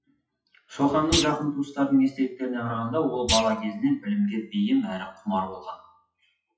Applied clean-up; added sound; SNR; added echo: classical method WPE with log-MMSE.